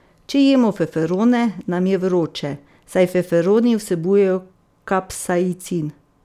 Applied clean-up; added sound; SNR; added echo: none; none; none; none.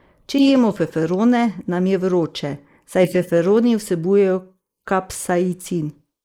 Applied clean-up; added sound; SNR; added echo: neural mask model Resemble Enhance denoiser.